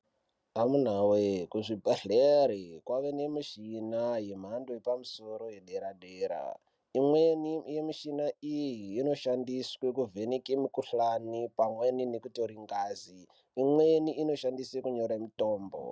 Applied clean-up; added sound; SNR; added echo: none; none; none; none.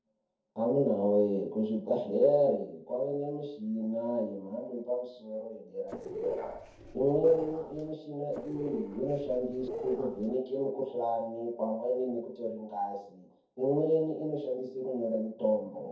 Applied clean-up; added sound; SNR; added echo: neural separator model SepFormer DNS4.